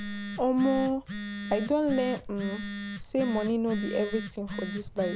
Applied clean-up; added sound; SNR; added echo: none; Telephone; 8 dB; none.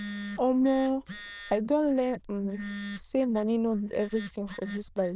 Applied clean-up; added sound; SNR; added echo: neural diffusion model UNIVERSE++.